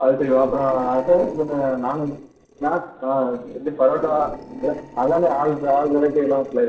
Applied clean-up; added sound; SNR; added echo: neural separator model SepFormer DNS4.